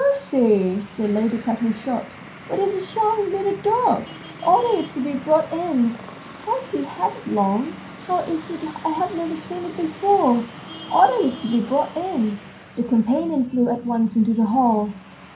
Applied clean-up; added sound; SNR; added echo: none; Traffic noise, roadway noise; 18 dB; reverberation time 0.3 s.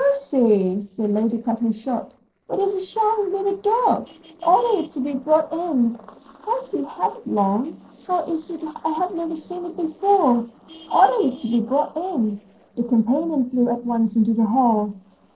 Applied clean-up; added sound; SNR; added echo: neural separator model SepFormer DNS4.